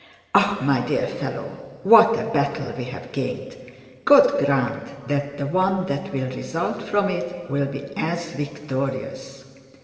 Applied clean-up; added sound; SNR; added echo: none; none; none; reverberation time 2.9 s.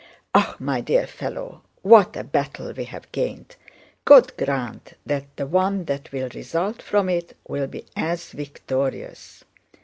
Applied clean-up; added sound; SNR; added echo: none; none; none; none.